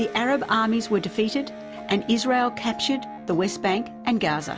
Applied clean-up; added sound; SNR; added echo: none; Electric guitar; 17 dB; none.